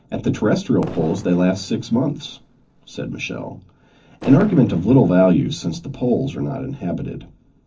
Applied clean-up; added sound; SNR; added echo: neural separator model SepFormer DNS4.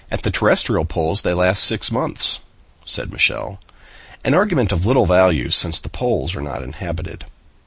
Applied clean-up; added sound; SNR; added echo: none; none; none; none.